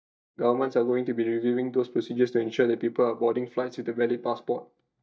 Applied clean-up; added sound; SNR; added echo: neural mask model DeepFilterNet 3.